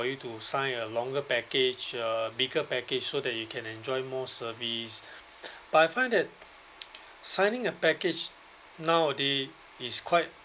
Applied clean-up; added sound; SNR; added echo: none; none; none; none.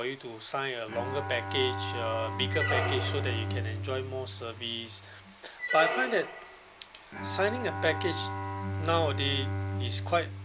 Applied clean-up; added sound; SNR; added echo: none; Bowed string instrument + Squeak; 1 dB; none.